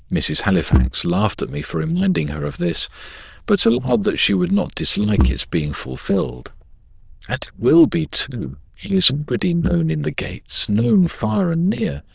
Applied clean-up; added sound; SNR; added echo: neural diffusion model UNIVERSE++.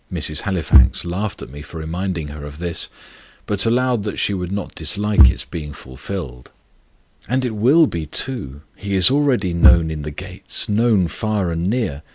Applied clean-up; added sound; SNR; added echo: none; Bass drum / Thump, thud; 1 dB; none.